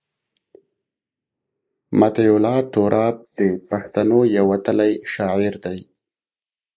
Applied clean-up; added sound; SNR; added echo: neural mask model Resemble Enhance denoiser.